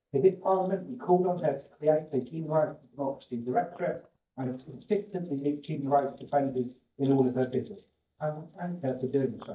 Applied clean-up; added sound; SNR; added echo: neural mask model DeepFilterNet 3.